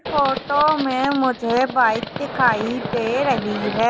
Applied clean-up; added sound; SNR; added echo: none; Livestock, farm animals, working animals; 9 dB; none.